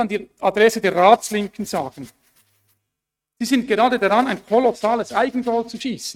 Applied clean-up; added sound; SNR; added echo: neural mask model RNNoise.